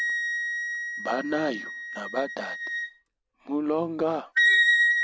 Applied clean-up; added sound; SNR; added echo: none; Wind instrument, woodwind instrument; -5 dB; none.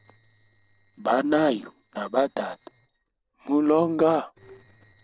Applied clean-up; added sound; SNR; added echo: neural separator model SepFormer DNS4.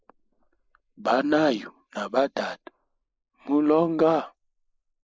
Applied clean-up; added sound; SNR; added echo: neural mask model Resemble Enhance denoiser.